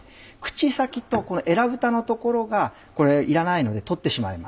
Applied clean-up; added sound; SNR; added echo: none; none; none; none.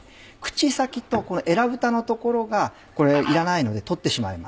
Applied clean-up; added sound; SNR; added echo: none; Fowl; 18 dB; none.